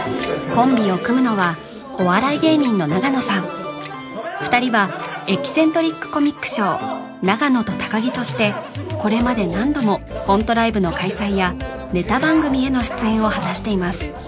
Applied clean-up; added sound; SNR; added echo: none; none; none; none.